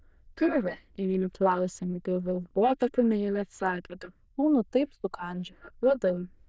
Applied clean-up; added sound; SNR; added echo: neural diffusion model UNIVERSE++.